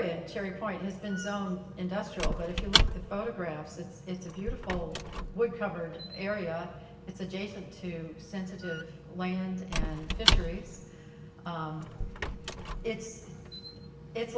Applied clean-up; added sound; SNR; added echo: none; Squeak / Wood; -1 dB; reverberation time 1.1 s.